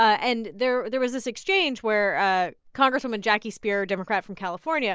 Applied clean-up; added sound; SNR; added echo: none; none; none; none.